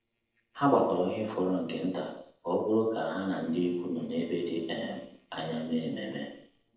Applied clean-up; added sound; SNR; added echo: neural separator model SepFormer DNS4.